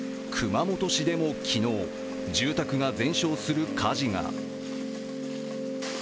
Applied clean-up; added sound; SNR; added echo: none; Wind instrument, woodwind instrument; 17 dB; none.